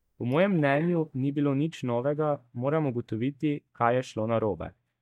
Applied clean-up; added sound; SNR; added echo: neural mask model DeepFilterNet 3.